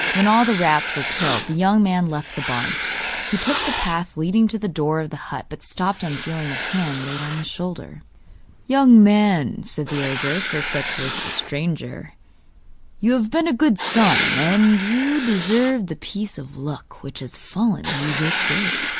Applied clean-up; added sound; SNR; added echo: none; Writing; 5 dB; none.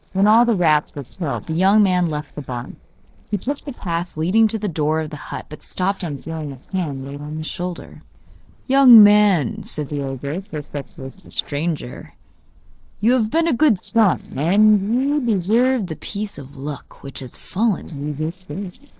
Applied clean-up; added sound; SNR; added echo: neural separator model SepFormer DNS4.